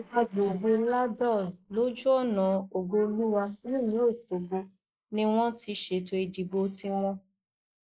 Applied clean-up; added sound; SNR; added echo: neural mask model Resemble Enhance denoiser.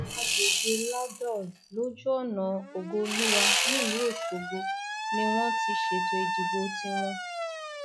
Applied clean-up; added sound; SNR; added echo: classical method log-MMSE.